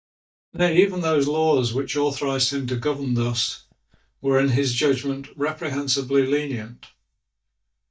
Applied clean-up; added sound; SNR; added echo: neural mask model DeepFilterNet 3.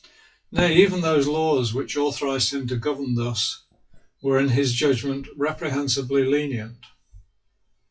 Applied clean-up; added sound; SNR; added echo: classical method WPE with log-MMSE.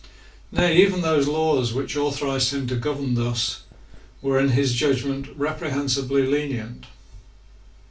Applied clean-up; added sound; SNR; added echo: none; Fireworks; 19 dB; reverberation time 0.3 s.